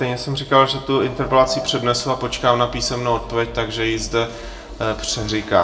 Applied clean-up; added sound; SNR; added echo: none; none; none; reverberation time 0.4 s.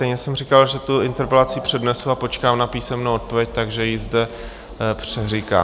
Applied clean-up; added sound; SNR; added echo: none; none; none; none.